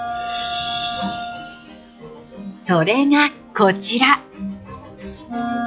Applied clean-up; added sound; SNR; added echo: classical method log-MMSE.